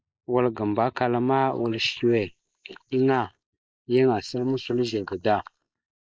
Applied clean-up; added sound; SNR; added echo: neural mask model Resemble Enhance denoiser.